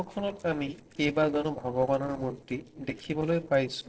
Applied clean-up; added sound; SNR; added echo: neural separator model SepFormer DNS4.